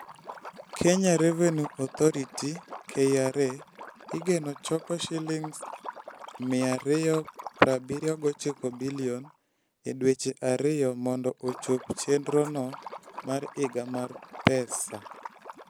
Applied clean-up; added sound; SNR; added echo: none; Liquid; 16 dB; none.